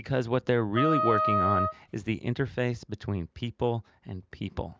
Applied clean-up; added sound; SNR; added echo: none; Wind instrument, woodwind instrument; 0 dB; none.